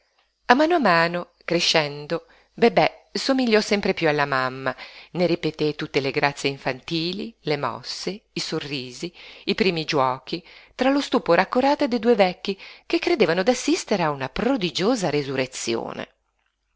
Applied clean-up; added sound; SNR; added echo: none; none; none; none.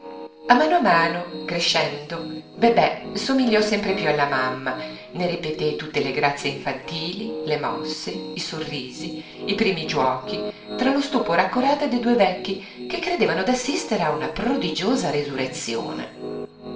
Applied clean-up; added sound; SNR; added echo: none; Piano; 10 dB; reverberation time 0.8 s.